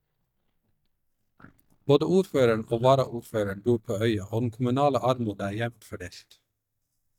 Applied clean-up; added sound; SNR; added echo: neural mask model DeepFilterNet 3.